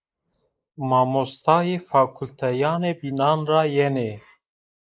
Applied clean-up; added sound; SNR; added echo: neural mask model Resemble Enhance denoiser.